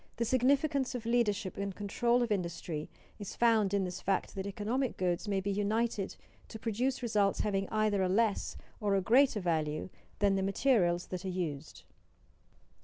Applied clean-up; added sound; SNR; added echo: none; none; none; none.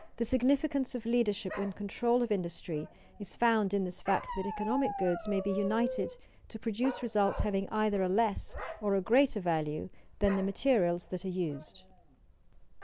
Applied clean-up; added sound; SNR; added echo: none; Bark; 13 dB; none.